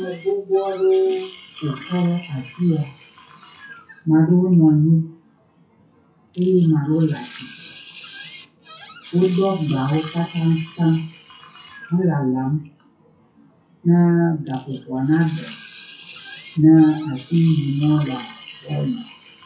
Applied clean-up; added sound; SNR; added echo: classical method WPE with log-MMSE.